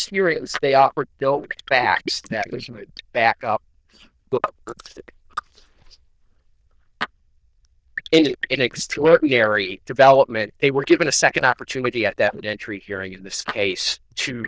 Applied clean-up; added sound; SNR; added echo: neural diffusion model UNIVERSE++.